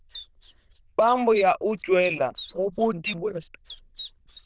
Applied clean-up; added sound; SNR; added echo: neural diffusion model UNIVERSE++.